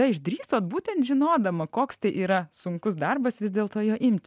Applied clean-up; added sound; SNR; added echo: none; none; none; none.